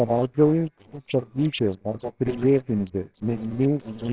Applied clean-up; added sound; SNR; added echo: neural separator model SepFormer WHAMR!.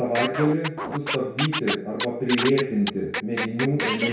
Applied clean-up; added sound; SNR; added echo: none; Scratching (performance technique); 6 dB; reverberation time 0.6 s.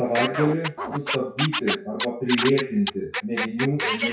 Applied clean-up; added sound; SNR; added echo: classical method WPE with log-MMSE.